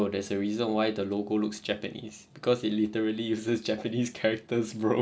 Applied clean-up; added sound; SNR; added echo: none; none; none; none.